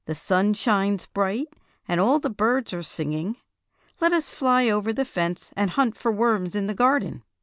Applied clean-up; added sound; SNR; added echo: none; none; none; none.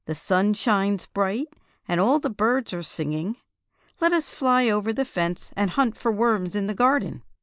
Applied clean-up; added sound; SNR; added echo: neural mask model Resemble Enhance denoiser.